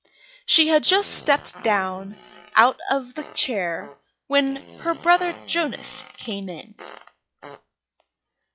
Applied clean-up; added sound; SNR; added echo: classical method log-MMSE.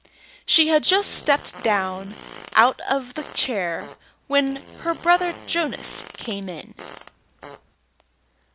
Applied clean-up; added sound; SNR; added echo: none; Fart; 17 dB; none.